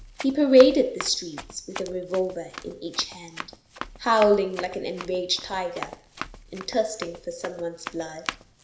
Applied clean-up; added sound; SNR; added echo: none; Run; 14 dB; reverberation time 0.5 s.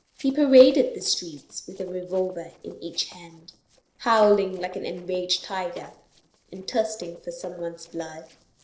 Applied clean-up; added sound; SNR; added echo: neural separator model SepFormer DNS4.